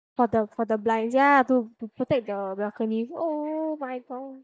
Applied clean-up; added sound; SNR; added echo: neural mask model DeepFilterNet 3.